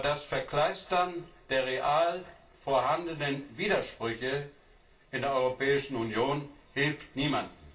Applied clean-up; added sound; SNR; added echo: none; none; none; reverberation time 0.3 s.